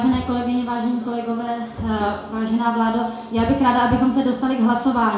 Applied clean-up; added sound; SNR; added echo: none; Bowed string instrument; 18 dB; reverberation time 0.6 s.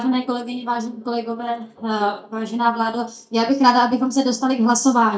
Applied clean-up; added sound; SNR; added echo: neural mask model DeepFilterNet 3.